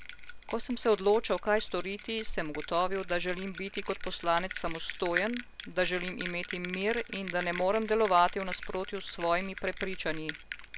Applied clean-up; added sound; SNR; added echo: none; Bell; 13 dB; none.